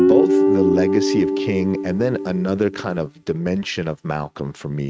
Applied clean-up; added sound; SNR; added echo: neural mask model RNNoise.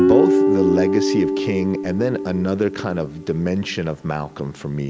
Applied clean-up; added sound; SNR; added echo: none; Guitar; -1 dB; none.